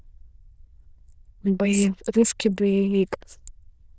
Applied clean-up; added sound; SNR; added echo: neural diffusion model UNIVERSE++.